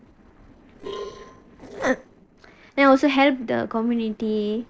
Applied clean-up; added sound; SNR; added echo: neural separator model SepFormer DNS4.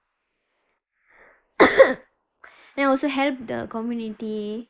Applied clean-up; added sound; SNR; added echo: neural mask model Resemble Enhance denoiser.